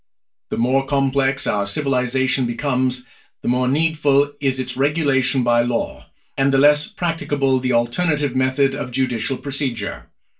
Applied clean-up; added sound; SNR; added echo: none; none; none; reverberation time 0.2 s.